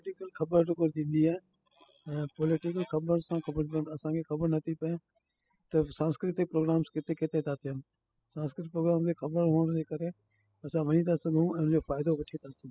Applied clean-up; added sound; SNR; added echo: classical method spectral subtraction.